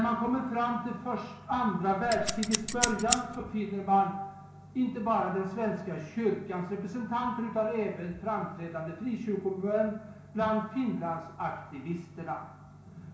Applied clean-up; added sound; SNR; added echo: none; Scissors; 1 dB; reverberation time 0.6 s.